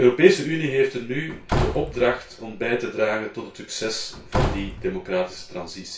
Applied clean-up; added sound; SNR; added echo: none; Slam / Wood; 6 dB; reverberation time 0.3 s.